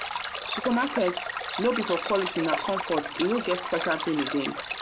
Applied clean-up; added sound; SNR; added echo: none; Stream; 1 dB; none.